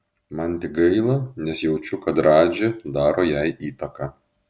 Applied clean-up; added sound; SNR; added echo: none; none; none; none.